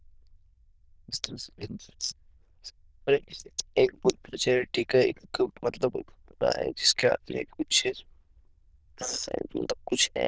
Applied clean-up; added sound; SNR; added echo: neural diffusion model UNIVERSE++.